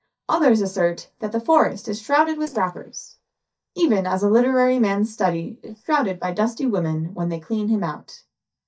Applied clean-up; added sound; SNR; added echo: neural mask model DeepFilterNet 3.